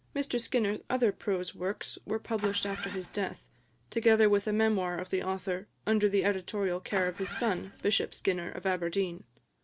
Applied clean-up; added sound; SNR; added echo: none; Engine starting; 13 dB; none.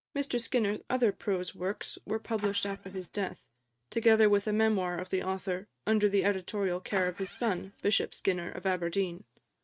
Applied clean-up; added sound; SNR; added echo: neural mask model RNNoise.